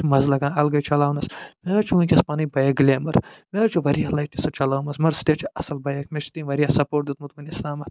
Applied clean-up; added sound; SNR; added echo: none; none; none; none.